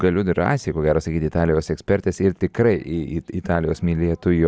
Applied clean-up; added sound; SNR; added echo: none; none; none; none.